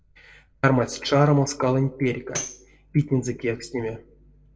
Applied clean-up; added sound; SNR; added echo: none; Tambourine; 14 dB; reverberation time 0.2 s.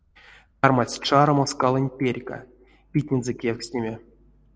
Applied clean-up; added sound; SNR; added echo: none; none; none; none.